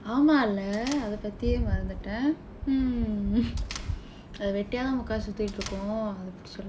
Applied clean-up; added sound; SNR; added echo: none; Door; 19 dB; none.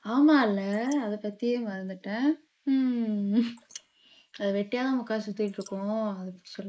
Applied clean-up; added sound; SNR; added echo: neural mask model Resemble Enhance denoiser.